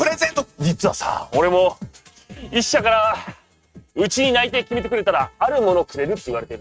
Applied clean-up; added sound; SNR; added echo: neural mask model RNNoise.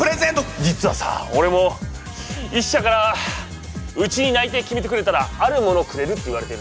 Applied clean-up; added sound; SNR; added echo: none; none; none; none.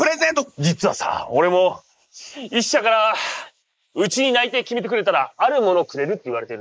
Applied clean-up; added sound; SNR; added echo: neural mask model Resemble Enhance denoiser.